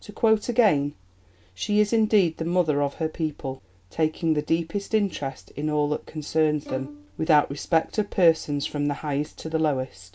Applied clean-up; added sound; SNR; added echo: none; Bowed string instrument; 19 dB; none.